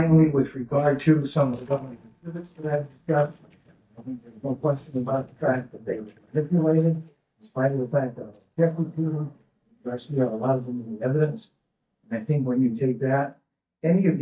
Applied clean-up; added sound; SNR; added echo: neural mask model DeepFilterNet 3.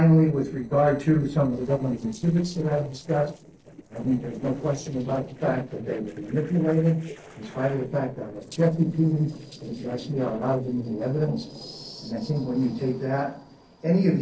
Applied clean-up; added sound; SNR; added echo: neural separator model SepFormer DNS4.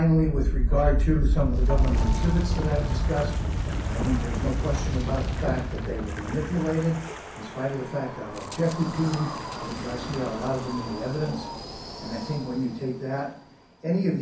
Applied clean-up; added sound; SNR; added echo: none; Wind; -1 dB; reverberation time 0.6 s.